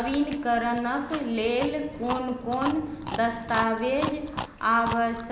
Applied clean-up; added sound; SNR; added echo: none; Chewing, mastication; 11 dB; none.